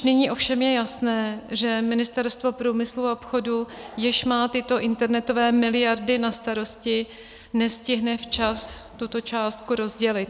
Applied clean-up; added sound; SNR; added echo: none; none; none; none.